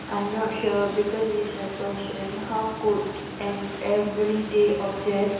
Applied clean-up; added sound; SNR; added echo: none; Boat, Water vehicle; 10 dB; reverberation time 1.0 s.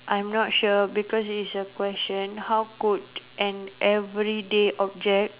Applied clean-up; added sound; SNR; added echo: none; none; none; none.